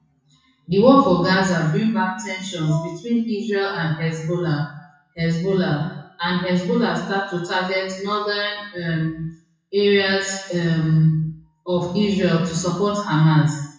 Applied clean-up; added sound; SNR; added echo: classical method WPE with log-MMSE.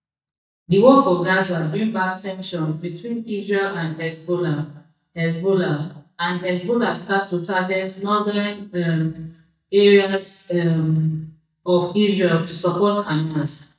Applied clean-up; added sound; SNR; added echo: neural mask model DeepFilterNet 3.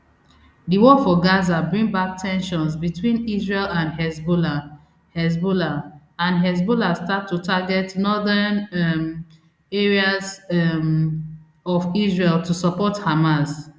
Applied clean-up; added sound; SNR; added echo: none; none; none; none.